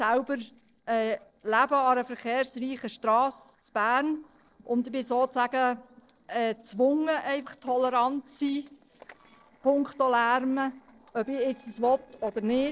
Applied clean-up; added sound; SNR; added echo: neural separator model SepFormer DNS4.